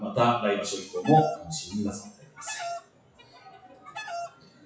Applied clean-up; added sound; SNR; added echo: classical method WPE with log-MMSE.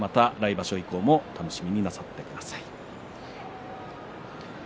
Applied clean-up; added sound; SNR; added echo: none; none; none; none.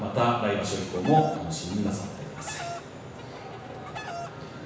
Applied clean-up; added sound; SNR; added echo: none; Chicken, rooster; 13 dB; reverberation time 1.1 s.